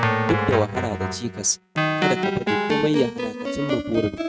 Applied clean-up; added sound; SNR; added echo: neural mask model RNNoise.